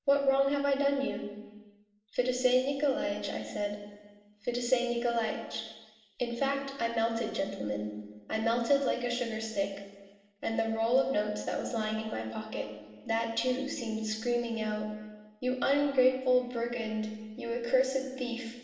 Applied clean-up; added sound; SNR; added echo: none; none; none; reverberation time 1.3 s.